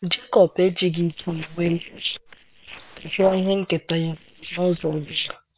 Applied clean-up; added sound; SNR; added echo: neural separator model SepFormer WHAM!.